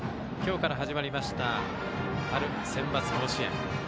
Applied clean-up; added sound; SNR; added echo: none; none; none; none.